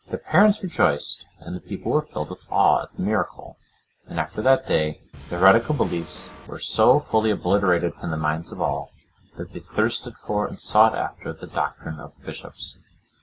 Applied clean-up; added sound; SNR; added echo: none; Drum kit; 19 dB; none.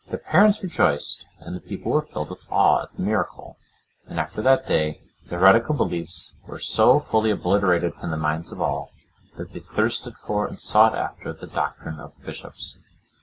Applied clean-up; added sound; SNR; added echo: none; none; none; none.